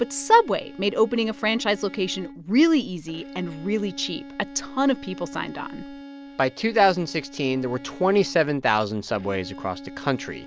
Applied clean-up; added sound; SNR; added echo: none; Bowed string instrument; 17 dB; none.